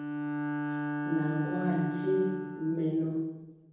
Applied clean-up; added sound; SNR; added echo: none; Bowed string instrument; 3 dB; reverberation time 1.1 s.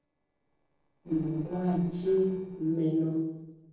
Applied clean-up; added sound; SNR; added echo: neural separator model SepFormer DNS4.